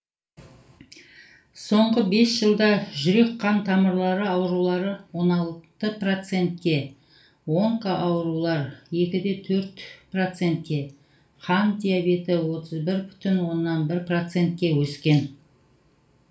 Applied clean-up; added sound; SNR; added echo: none; none; none; reverberation time 0.3 s.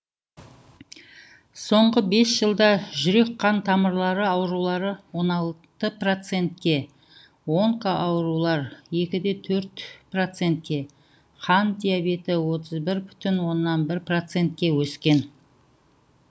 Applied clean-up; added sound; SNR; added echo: none; none; none; none.